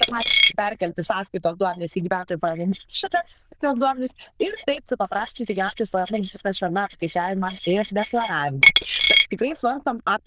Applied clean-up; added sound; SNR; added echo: neural diffusion model UNIVERSE++.